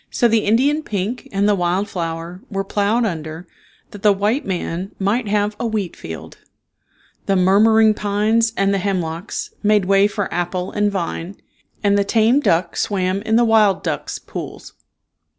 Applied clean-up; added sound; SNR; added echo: none; none; none; none.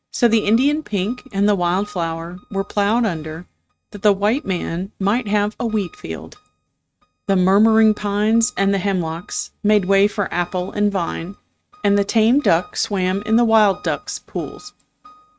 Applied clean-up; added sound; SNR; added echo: neural mask model RNNoise.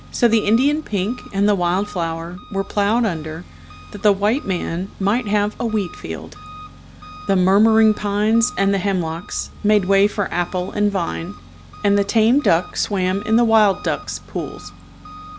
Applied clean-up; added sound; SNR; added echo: none; Engine; 18 dB; none.